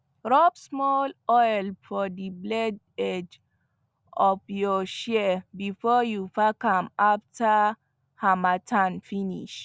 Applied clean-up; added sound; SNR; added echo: none; none; none; none.